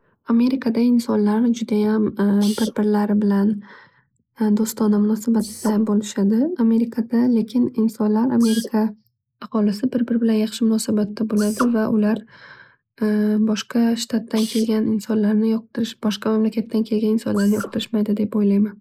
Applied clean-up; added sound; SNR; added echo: neural mask model Resemble Enhance denoiser.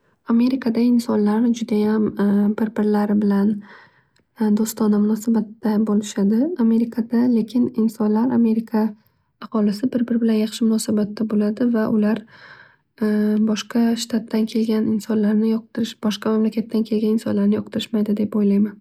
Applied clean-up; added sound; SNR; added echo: none; none; none; none.